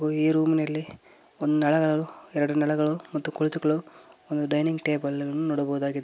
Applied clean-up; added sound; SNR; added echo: none; none; none; none.